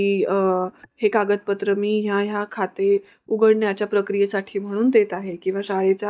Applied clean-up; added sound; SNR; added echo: neural mask model DeepFilterNet 3.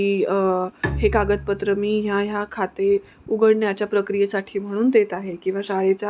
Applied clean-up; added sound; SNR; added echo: none; Bowed string instrument; 11 dB; none.